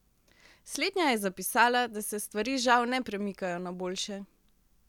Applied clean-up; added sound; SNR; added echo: none; none; none; none.